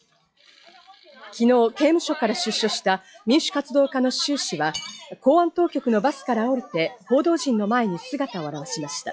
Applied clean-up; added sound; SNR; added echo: classical method log-MMSE.